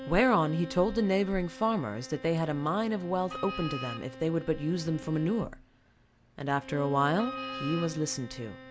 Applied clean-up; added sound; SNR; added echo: none; Bowed string instrument + Wind instrument, woodwind instrument; 13 dB; none.